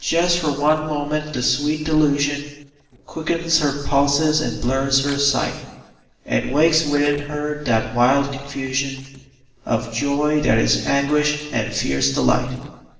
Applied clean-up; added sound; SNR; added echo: neural separator model SepFormer DNS4.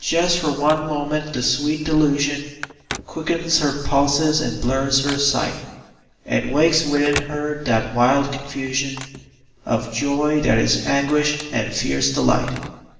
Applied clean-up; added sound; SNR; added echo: none; Telephone; 18 dB; reverberation time 1.1 s.